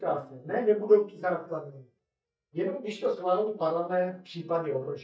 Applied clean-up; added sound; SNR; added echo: neural mask model DeepFilterNet 3.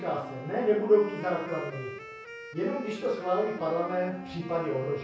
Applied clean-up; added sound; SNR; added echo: none; Wind instrument, woodwind instrument; 13 dB; reverberation time 0.6 s.